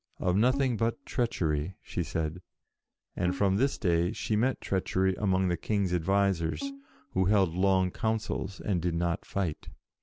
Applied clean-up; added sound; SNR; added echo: none; Bowed string instrument; 17 dB; none.